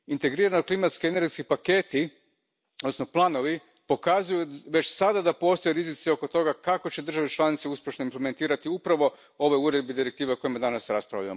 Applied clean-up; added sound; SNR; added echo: none; none; none; none.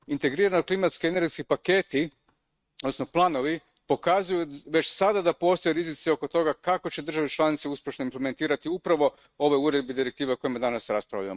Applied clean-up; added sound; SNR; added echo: neural mask model RNNoise.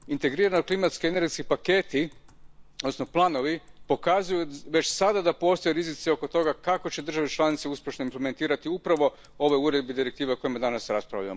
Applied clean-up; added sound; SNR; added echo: none; Computer keyboard; 20 dB; none.